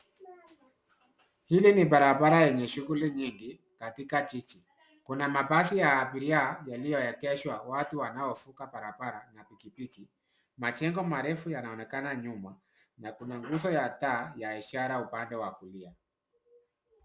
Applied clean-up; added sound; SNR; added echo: none; none; none; none.